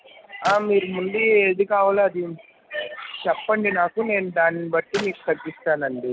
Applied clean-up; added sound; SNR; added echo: none; Clapping; 15 dB; none.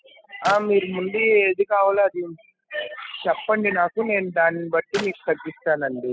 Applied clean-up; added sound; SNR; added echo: classical method spectral subtraction.